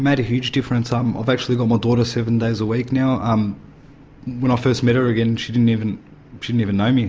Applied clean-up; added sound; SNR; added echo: none; none; none; none.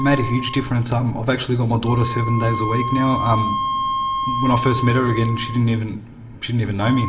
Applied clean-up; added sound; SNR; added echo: none; Wind instrument, woodwind instrument; 6 dB; reverberation time 1.4 s.